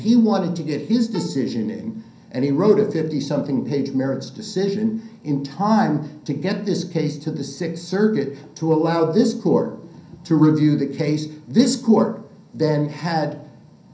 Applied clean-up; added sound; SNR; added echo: none; Bowed string instrument; 20 dB; reverberation time 0.6 s.